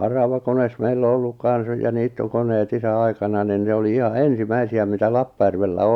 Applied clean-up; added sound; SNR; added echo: none; none; none; none.